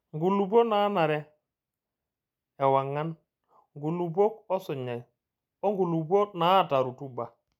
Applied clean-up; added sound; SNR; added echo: none; none; none; none.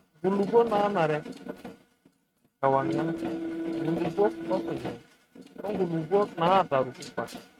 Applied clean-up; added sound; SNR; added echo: neural mask model RNNoise.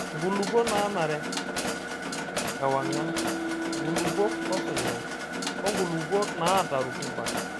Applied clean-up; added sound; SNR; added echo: none; Mechanisms + Wind instrument, woodwind instrument; 0 dB; none.